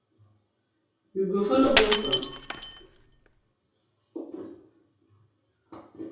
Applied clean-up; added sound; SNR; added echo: none; Shatter; -4 dB; reverberation time 0.6 s.